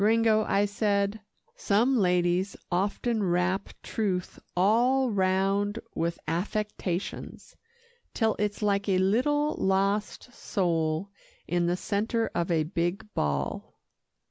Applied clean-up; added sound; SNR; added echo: none; none; none; none.